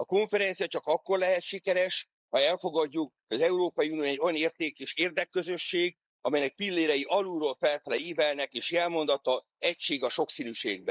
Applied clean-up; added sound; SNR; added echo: neural mask model Resemble Enhance denoiser.